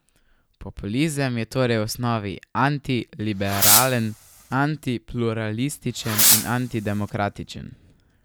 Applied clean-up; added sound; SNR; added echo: none; Fireworks; -2 dB; none.